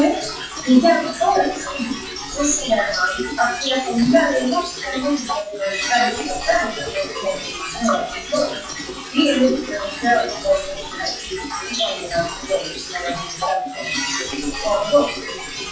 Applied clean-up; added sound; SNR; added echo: classical method WPE with log-MMSE.